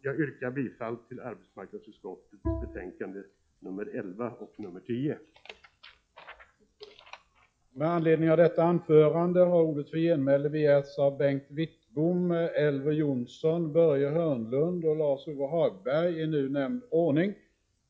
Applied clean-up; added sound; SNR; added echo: classical method log-MMSE.